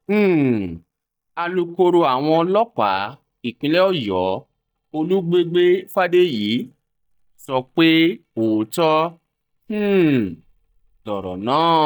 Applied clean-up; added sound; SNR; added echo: neural mask model DeepFilterNet 3.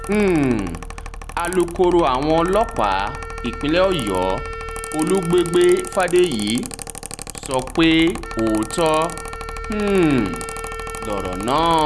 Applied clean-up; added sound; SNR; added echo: none; Mechanical fan + Wind instrument, woodwind instrument; 10 dB; none.